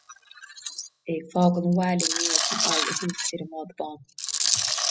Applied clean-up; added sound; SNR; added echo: classical method spectral subtraction.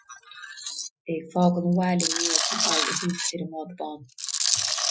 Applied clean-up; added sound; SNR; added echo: classical method Wiener filter.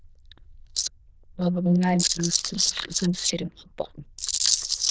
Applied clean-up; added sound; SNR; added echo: neural diffusion model UNIVERSE++.